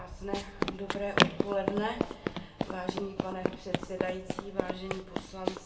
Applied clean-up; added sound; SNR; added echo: none; Run; -4 dB; reverberation time 0.3 s.